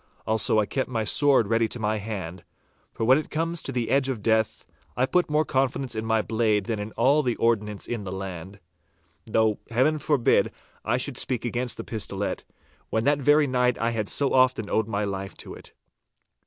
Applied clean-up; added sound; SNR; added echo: none; none; none; none.